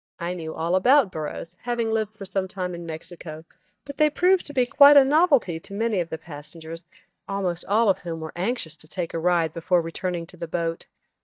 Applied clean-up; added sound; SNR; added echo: neural mask model DeepFilterNet 3.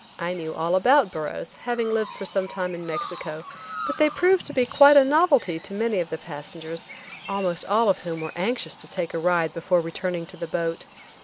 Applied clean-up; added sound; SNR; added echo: none; Chirp, tweet; 17 dB; none.